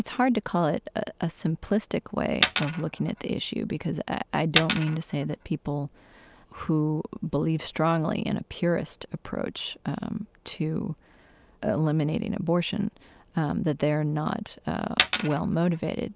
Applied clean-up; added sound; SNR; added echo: none; Coin (dropping); 1 dB; none.